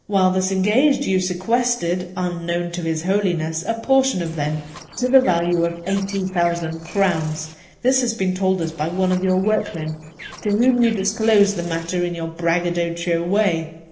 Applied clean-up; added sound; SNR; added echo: neural separator model SepFormer DNS4.